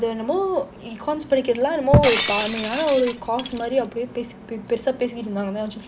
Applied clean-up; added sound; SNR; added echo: none; Shatter; 2 dB; none.